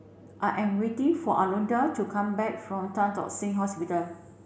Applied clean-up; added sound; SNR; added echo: none; none; none; reverberation time 1.0 s.